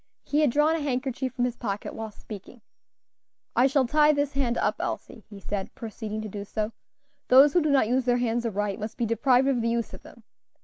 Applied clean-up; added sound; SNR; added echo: none; none; none; none.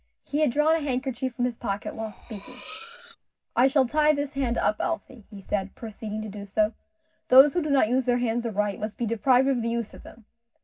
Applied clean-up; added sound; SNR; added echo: none; Cutlery, silverware; 18 dB; reverberation time 0.4 s.